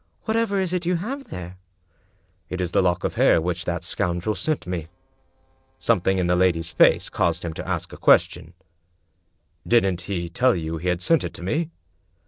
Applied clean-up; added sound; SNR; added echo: neural separator model SepFormer DNS4.